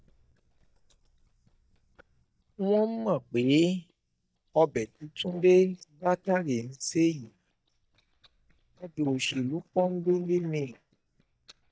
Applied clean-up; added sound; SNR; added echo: neural mask model DeepFilterNet 3.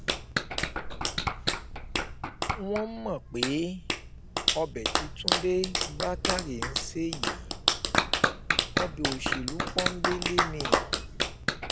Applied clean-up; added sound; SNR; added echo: none; Clapping; -5 dB; none.